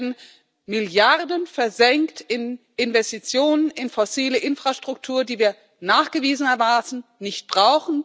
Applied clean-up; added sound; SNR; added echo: none; none; none; none.